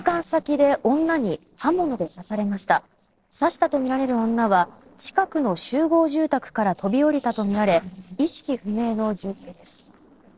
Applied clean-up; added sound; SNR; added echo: neural separator model SepFormer DNS4.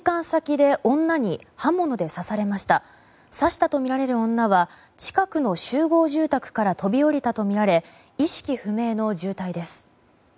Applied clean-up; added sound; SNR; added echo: none; none; none; none.